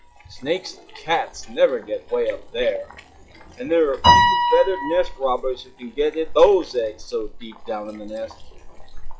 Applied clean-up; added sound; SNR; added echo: classical method log-MMSE.